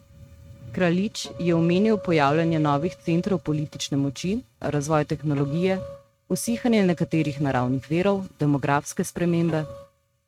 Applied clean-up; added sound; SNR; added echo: neural mask model RNNoise.